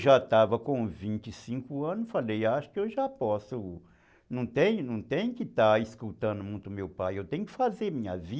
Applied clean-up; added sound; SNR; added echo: none; none; none; none.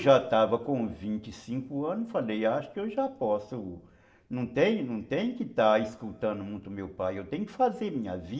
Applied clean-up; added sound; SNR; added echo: none; none; none; reverberation time 0.7 s.